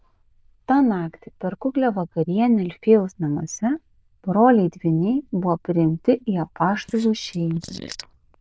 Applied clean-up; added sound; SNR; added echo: neural diffusion model UNIVERSE++.